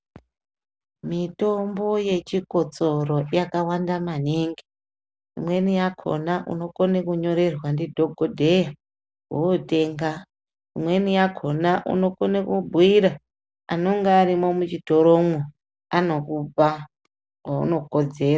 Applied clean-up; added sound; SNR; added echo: none; none; none; none.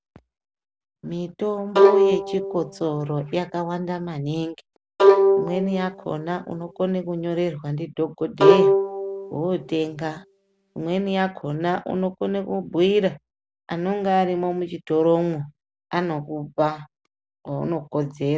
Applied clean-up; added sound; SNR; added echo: none; Bowed string instrument; -3 dB; none.